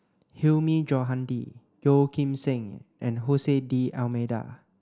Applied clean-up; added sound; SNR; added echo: none; none; none; none.